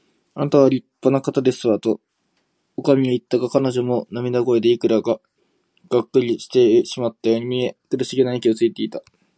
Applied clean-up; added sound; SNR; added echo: none; none; none; none.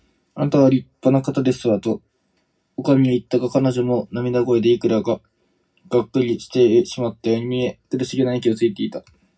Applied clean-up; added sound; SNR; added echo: none; none; none; reverberation time 0.4 s.